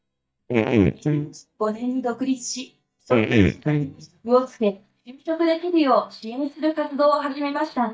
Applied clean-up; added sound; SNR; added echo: neural mask model DeepFilterNet 3.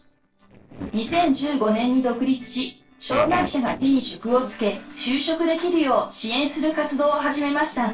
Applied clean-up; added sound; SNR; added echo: neural separator model SepFormer DNS4.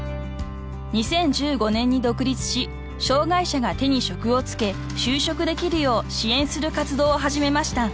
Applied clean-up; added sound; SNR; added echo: none; none; none; none.